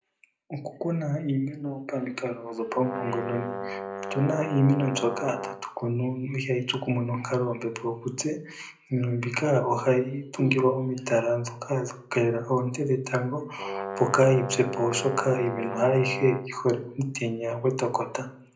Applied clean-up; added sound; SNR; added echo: none; Brass instrument; 8 dB; reverberation time 0.4 s.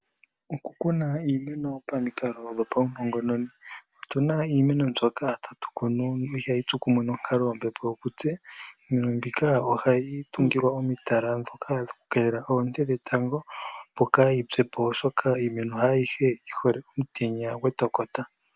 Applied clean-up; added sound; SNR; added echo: none; none; none; none.